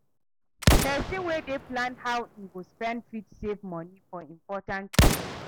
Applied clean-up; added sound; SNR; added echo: none; Explosion; -5 dB; none.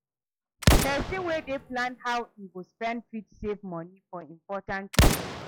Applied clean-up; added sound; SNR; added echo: classical method log-MMSE.